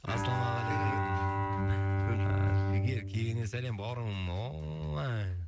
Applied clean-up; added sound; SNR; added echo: neural mask model RNNoise.